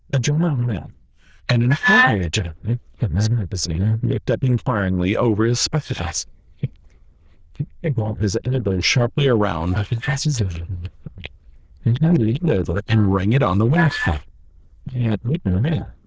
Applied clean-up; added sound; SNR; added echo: neural diffusion model UNIVERSE++.